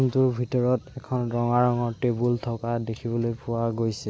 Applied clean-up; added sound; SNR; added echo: none; none; none; none.